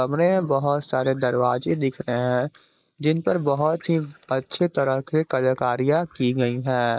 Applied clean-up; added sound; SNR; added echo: neural mask model Resemble Enhance denoiser.